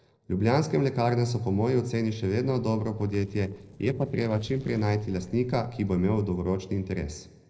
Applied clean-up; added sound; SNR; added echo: neural separator model SepFormer DNS4.